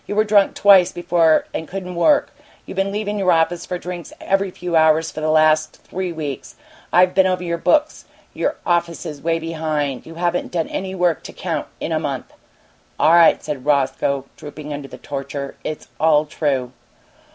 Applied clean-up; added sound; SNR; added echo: none; none; none; none.